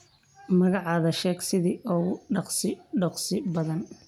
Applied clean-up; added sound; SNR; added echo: none; none; none; none.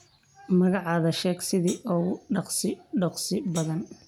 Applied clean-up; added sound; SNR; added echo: none; Hi-hat; 15 dB; none.